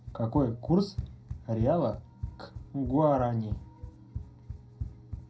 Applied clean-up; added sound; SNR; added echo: none; Run; 10 dB; reverberation time 0.2 s.